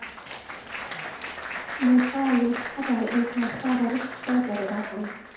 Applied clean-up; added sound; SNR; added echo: none; Applause; 9 dB; reverberation time 2.3 s.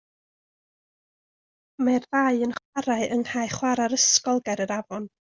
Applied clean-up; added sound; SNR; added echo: none; none; none; none.